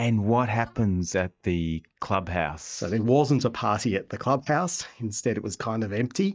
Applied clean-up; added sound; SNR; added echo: neural mask model DeepFilterNet 3.